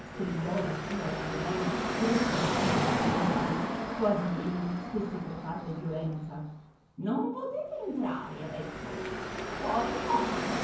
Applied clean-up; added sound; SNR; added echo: none; Car passing by / Traffic noise, roadway noise; 0 dB; reverberation time 0.9 s.